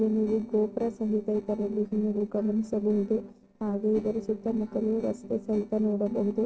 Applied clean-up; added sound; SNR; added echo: neural separator model SepFormer DNS4.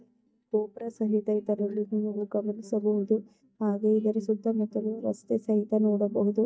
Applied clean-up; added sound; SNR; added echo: neural mask model DeepFilterNet 3.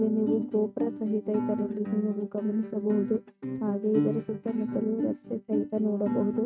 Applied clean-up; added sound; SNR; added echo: neural mask model RNNoise.